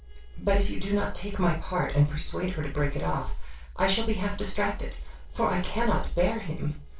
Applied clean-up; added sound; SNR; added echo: neural separator model SepFormer DNS4.